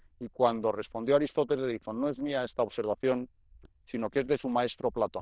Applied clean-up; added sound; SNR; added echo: neural diffusion model UNIVERSE++.